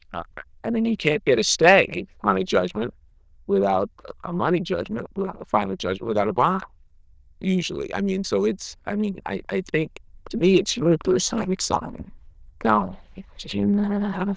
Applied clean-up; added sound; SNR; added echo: neural diffusion model UNIVERSE++.